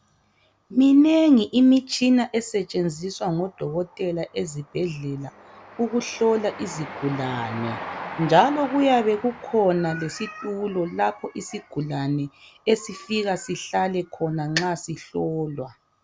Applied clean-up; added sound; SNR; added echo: none; Train; 18 dB; none.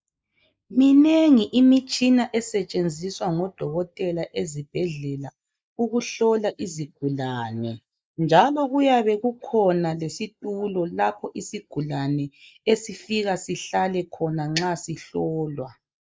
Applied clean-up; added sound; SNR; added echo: neural mask model Resemble Enhance denoiser.